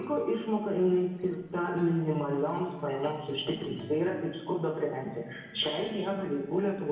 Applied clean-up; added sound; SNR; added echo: none; Acoustic guitar; 18 dB; reverberation time 1.2 s.